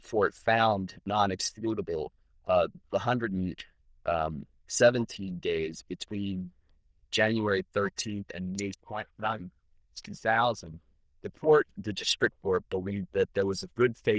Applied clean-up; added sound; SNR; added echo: neural diffusion model UNIVERSE++.